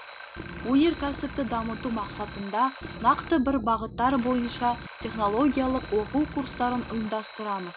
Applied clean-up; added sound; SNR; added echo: none; Wind instrument, woodwind instrument + Alarm; 10 dB; none.